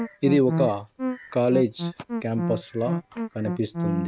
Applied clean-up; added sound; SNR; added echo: neural mask model RNNoise.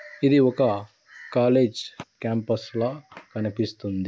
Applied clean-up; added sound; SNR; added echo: none; none; none; none.